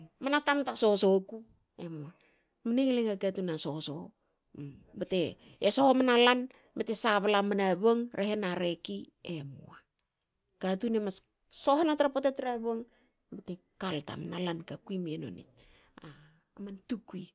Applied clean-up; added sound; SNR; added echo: none; none; none; none.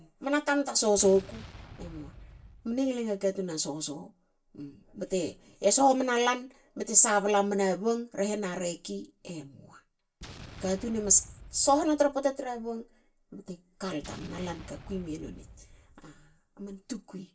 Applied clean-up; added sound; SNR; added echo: none; Explosion; 19 dB; reverberation time 0.2 s.